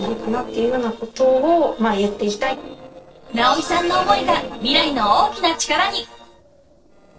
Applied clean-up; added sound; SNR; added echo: neural separator model SepFormer DNS4.